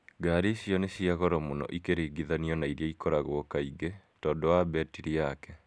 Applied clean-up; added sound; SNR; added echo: none; none; none; none.